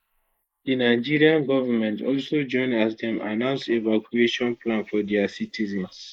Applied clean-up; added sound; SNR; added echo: neural mask model Resemble Enhance denoiser.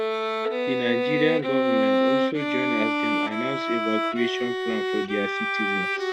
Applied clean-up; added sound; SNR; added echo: none; Bowed string instrument; -4 dB; none.